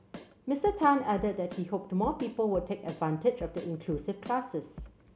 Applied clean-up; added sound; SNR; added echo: none; Drum kit; 16 dB; none.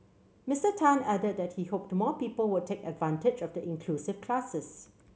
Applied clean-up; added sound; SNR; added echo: none; none; none; none.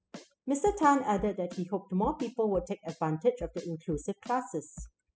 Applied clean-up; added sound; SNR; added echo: classical method spectral subtraction.